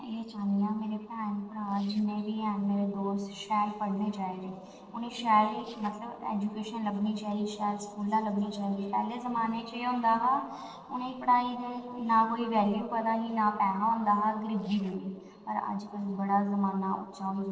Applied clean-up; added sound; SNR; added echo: neural separator model SepFormer DNS4.